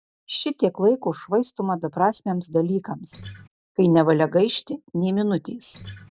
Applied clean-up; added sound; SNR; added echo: none; Acoustic guitar; 17 dB; none.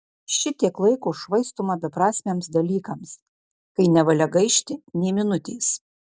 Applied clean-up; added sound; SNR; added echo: none; none; none; none.